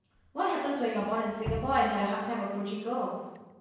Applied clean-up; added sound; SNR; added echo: none; Drip; 13 dB; reverberation time 1.0 s.